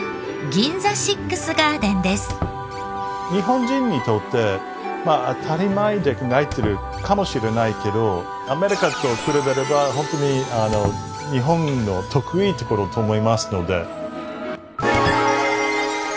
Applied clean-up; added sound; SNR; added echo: none; Squeak; 17 dB; none.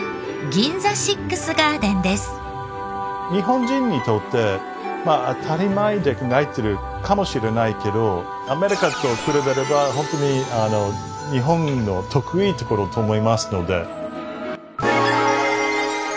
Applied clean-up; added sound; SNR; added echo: none; none; none; none.